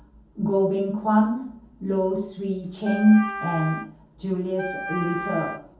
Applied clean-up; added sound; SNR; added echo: none; Wind instrument, woodwind instrument; 9 dB; reverberation time 0.6 s.